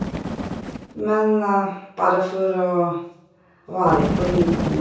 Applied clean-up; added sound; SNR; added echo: none; Bird; 6 dB; reverberation time 0.6 s.